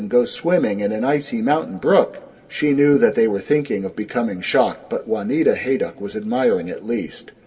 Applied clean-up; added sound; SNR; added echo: none; none; none; reverberation time 1.9 s.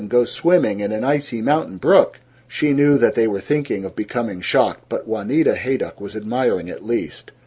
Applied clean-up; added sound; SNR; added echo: none; none; none; none.